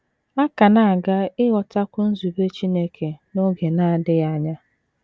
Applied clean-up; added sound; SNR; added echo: none; none; none; none.